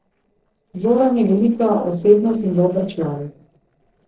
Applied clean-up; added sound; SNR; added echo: neural separator model SepFormer DNS4.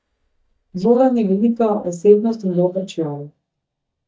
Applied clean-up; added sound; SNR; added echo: neural mask model DeepFilterNet 3.